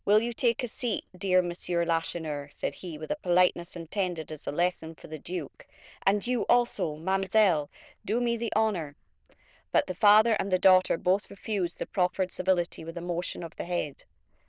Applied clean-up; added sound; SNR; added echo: neural diffusion model UNIVERSE++.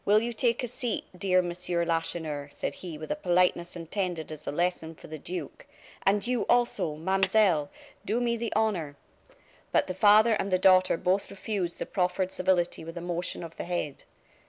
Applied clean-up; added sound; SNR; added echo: none; Clapping; 11 dB; none.